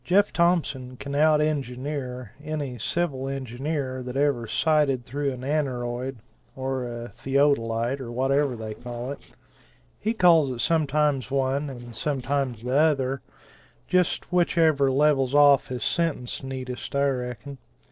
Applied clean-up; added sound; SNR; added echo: neural separator model SepFormer DNS4.